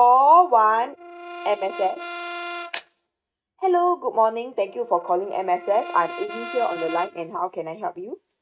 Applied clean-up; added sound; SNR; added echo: neural mask model RNNoise.